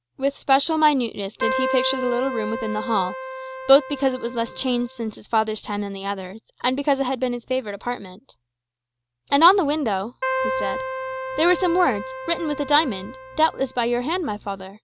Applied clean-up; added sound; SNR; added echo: none; Keyboard (musical); 6 dB; none.